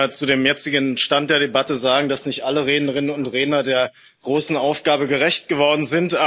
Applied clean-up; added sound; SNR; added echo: neural mask model Resemble Enhance denoiser.